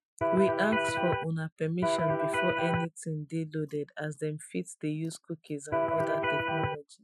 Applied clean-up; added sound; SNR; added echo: classical method Wiener filter.